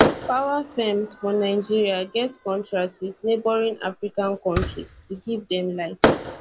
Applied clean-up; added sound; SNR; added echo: none; Fireworks; 3 dB; none.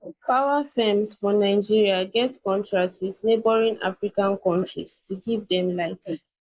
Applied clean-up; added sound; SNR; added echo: neural mask model Resemble Enhance denoiser.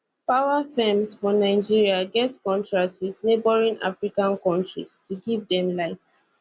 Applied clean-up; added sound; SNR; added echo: none; none; none; none.